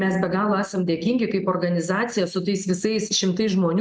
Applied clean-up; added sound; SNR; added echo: neural mask model RNNoise.